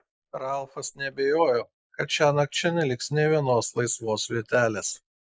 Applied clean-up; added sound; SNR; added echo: neural mask model Resemble Enhance denoiser.